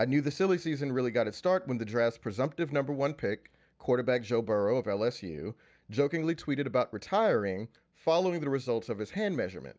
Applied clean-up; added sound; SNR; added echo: none; none; none; none.